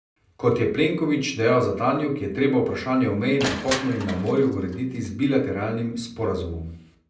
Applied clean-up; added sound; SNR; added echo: none; Crushing; 12 dB; reverberation time 0.6 s.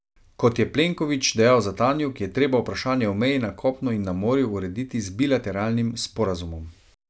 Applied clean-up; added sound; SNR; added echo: none; none; none; none.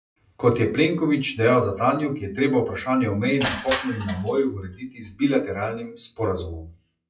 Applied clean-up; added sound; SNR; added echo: classical method WPE with log-MMSE.